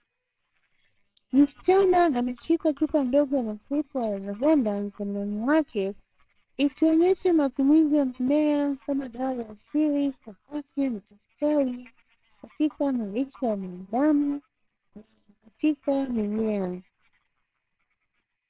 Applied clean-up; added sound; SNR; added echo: neural separator model SepFormer WHAMR!.